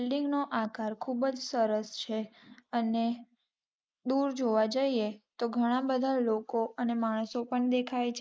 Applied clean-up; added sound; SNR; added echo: neural mask model Resemble Enhance denoiser.